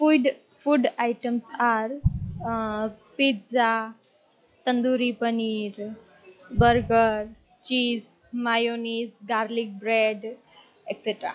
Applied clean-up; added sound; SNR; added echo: classical method log-MMSE.